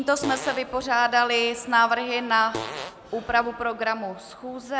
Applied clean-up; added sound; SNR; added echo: none; Fart; 12 dB; none.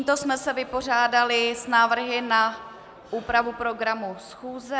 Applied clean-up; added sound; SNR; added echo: none; none; none; none.